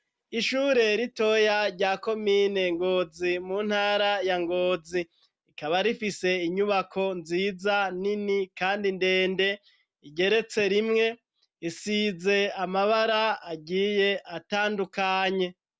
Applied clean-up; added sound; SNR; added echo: none; none; none; none.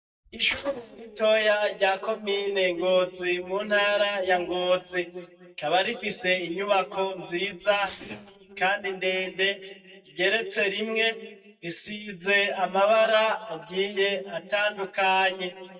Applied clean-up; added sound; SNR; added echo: neural mask model DeepFilterNet 3.